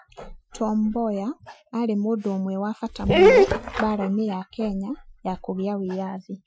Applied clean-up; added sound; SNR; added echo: classical method Wiener filter.